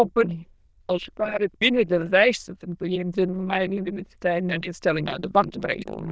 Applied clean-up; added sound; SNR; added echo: neural diffusion model UNIVERSE++.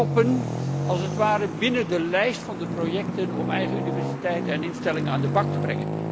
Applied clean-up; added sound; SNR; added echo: none; Traffic noise, roadway noise; 2 dB; none.